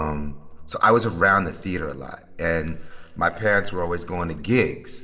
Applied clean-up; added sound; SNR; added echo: none; none; none; reverberation time 1.6 s.